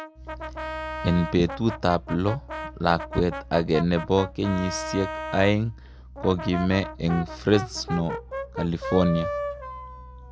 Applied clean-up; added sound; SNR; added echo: none; Brass instrument; 9 dB; none.